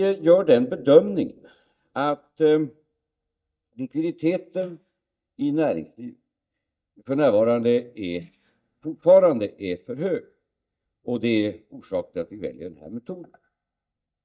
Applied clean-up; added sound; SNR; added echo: neural mask model DeepFilterNet 3.